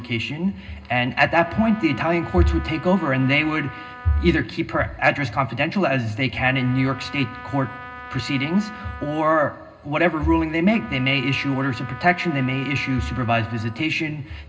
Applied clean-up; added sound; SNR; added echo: none; Trumpet; 16 dB; reverberation time 0.2 s.